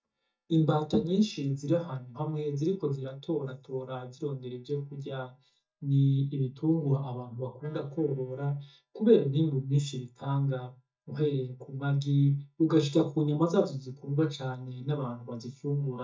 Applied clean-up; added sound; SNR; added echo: neural mask model DeepFilterNet 3.